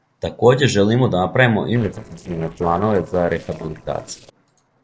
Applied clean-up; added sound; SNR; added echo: neural separator model SepFormer DNS4.